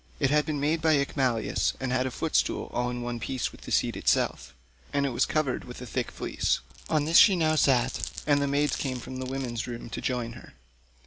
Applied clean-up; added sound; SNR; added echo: none; Glass; 14 dB; none.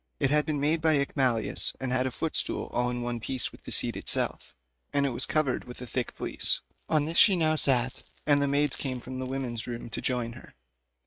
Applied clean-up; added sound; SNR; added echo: neural mask model RNNoise.